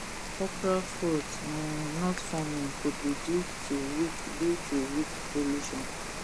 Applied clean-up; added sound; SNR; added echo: none; Rain; 4 dB; none.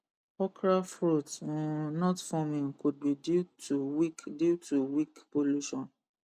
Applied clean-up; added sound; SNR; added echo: none; none; none; none.